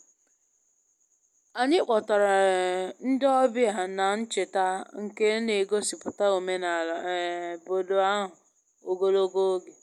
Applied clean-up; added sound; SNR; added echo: none; none; none; none.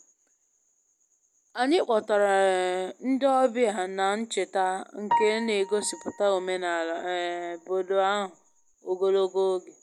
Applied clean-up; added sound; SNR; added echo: none; Piano; 9 dB; none.